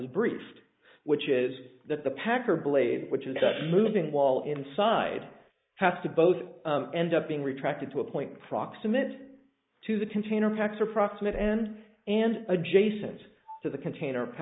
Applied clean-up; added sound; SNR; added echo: neural mask model Resemble Enhance denoiser.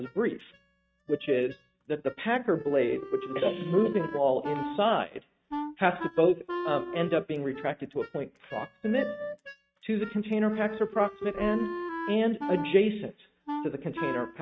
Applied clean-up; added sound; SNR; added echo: neural mask model RNNoise.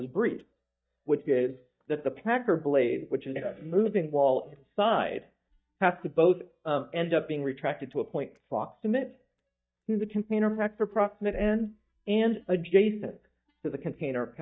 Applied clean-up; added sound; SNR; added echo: neural mask model DeepFilterNet 3.